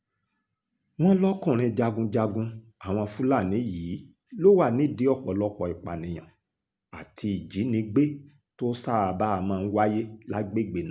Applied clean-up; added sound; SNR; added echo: none; none; none; none.